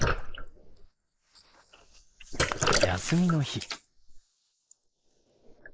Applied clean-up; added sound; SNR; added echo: neural mask model Resemble Enhance denoiser.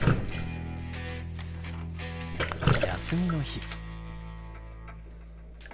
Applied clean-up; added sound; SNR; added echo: none; Drip; -2 dB; none.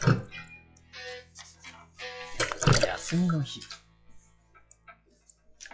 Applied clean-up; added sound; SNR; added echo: classical method log-MMSE.